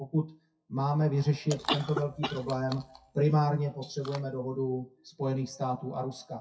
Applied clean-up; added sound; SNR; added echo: classical method WPE with log-MMSE.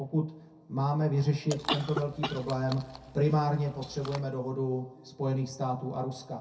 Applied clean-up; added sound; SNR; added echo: none; Chewing, mastication / Cough; 8 dB; reverberation time 0.3 s.